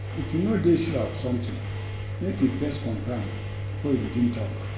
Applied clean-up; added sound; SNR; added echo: none; Engine; 4 dB; reverberation time 0.9 s.